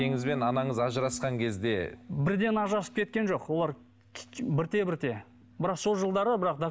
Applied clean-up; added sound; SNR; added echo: none; Harp; 14 dB; none.